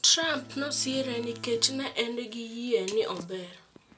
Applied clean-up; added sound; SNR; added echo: none; Bowed string instrument; 17 dB; none.